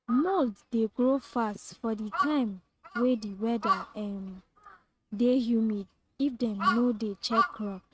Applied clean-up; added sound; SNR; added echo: neural mask model RNNoise.